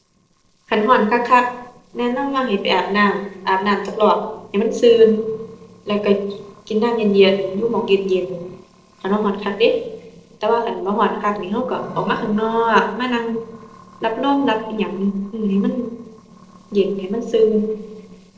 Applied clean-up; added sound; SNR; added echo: neural separator model SepFormer DNS4.